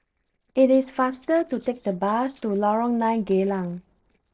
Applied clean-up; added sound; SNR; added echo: neural separator model SepFormer DNS4.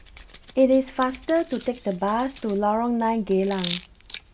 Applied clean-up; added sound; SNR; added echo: none; Hands; 9 dB; reverberation time 0.2 s.